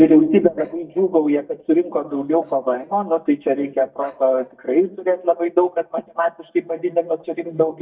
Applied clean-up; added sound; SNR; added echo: neural mask model DeepFilterNet 3.